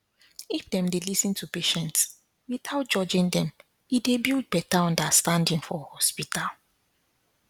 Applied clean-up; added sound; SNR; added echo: none; none; none; none.